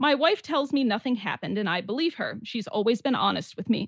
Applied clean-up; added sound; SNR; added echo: none; none; none; none.